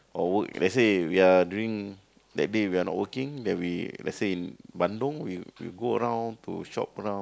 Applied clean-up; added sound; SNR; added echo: none; none; none; none.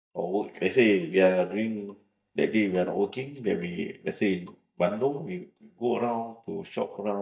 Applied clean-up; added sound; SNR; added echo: neural mask model DeepFilterNet 3.